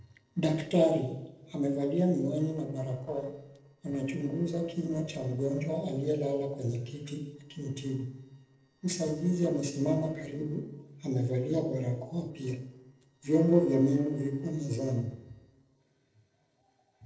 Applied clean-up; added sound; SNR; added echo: neural separator model SepFormer DNS4.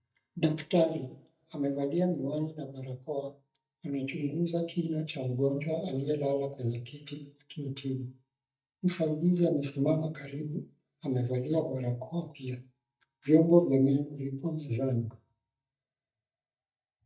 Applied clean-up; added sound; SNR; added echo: neural mask model DeepFilterNet 3.